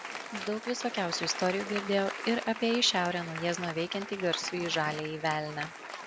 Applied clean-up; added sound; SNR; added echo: none; Applause; 9 dB; none.